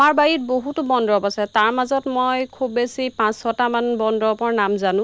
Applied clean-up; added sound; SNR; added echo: none; none; none; none.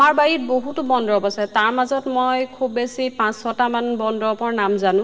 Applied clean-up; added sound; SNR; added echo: none; none; none; reverberation time 2.5 s.